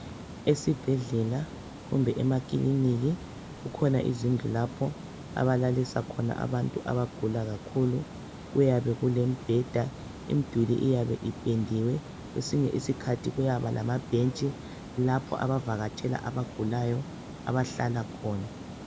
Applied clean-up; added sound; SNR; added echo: none; Water; 13 dB; none.